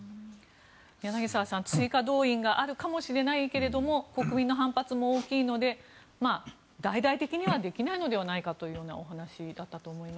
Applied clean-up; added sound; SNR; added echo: none; none; none; none.